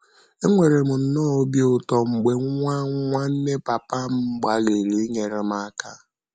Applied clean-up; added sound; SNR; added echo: none; none; none; none.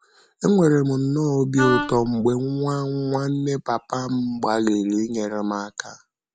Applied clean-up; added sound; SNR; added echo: none; Wind instrument, woodwind instrument; 5 dB; none.